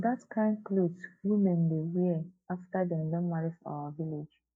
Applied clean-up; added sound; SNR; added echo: neural mask model Resemble Enhance denoiser.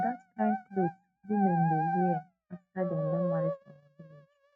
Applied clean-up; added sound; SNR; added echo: neural mask model RNNoise.